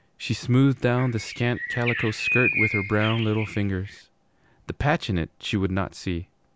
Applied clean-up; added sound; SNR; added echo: none; Bird; 4 dB; none.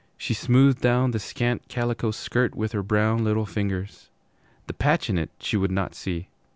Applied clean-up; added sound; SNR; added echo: none; none; none; none.